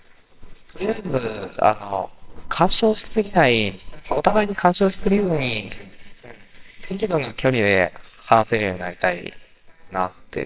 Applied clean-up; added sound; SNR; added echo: neural separator model SepFormer WHAMR!.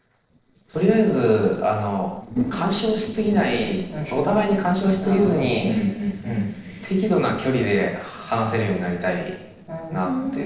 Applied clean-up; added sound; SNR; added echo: neural separator model SepFormer DNS4.